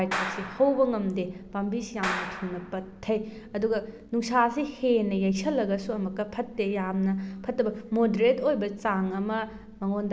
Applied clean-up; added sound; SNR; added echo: none; Clapping; 10 dB; none.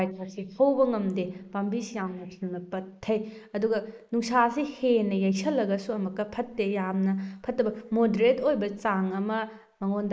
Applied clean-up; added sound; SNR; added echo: neural mask model Resemble Enhance denoiser.